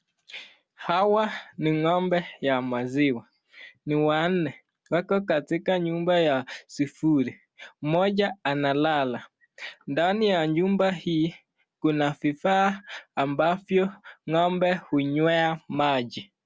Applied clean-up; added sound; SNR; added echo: none; none; none; none.